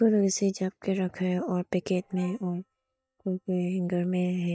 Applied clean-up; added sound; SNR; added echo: neural mask model DeepFilterNet 3.